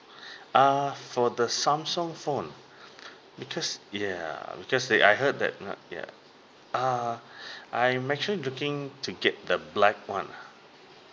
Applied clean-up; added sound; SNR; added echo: none; none; none; none.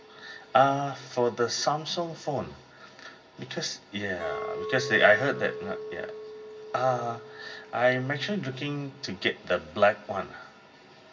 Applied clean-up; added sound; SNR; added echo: none; Chink, clink; 14 dB; reverberation time 0.4 s.